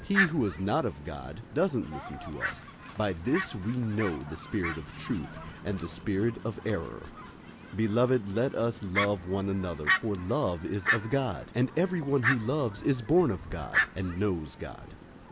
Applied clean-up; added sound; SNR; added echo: none; Fowl; 6 dB; none.